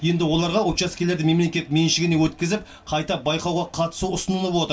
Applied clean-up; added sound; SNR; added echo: none; none; none; reverberation time 0.2 s.